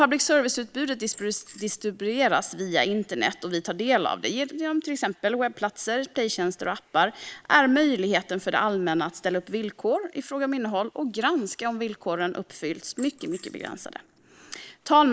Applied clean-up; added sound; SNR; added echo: neural mask model Resemble Enhance denoiser.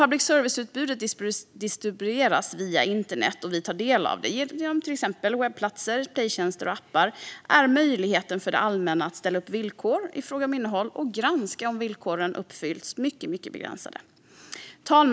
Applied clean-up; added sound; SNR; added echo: none; none; none; none.